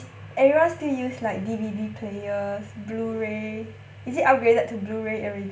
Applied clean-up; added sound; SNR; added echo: none; none; none; none.